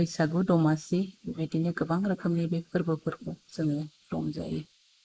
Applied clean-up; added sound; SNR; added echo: neural mask model Resemble Enhance denoiser.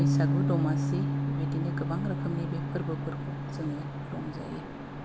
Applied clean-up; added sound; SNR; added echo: none; Bass guitar; -5 dB; none.